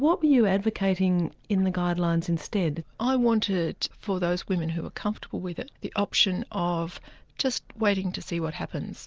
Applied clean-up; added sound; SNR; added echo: none; none; none; none.